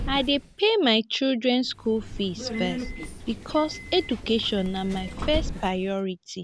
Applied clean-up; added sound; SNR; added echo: none; Subway, metro, underground; 9 dB; none.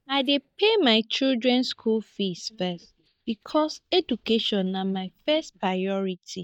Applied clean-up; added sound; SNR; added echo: neural mask model DeepFilterNet 3.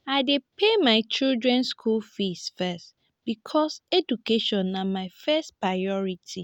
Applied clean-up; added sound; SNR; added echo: none; none; none; none.